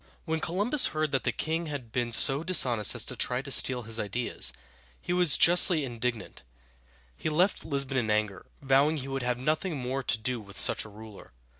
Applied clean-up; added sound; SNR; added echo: none; none; none; none.